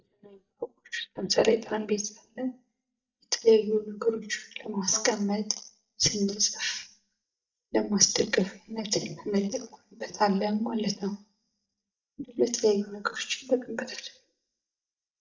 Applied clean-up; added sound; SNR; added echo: neural mask model DeepFilterNet 3.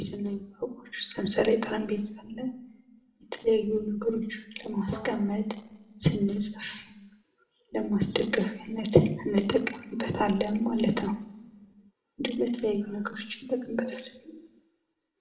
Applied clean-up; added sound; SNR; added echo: none; Bowed string instrument; 19 dB; reverberation time 0.7 s.